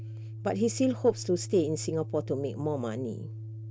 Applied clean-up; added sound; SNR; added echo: none; Organ; 9 dB; none.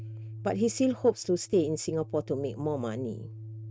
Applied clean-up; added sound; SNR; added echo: neural mask model RNNoise.